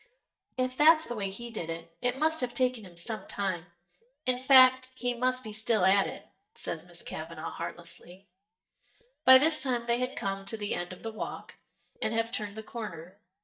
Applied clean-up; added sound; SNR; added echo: neural mask model DeepFilterNet 3.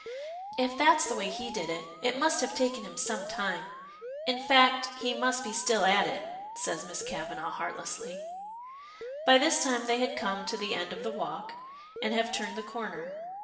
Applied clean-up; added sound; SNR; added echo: none; Alarm; 10 dB; reverberation time 1.0 s.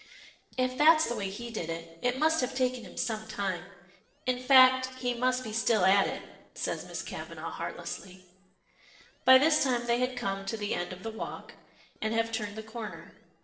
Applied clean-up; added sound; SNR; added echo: neural separator model SepFormer DNS4.